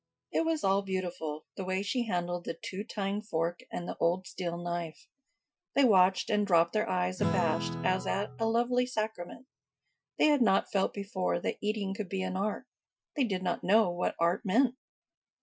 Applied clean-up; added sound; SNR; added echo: classical method Wiener filter.